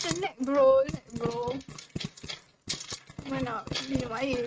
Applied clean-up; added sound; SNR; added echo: neural mask model RNNoise.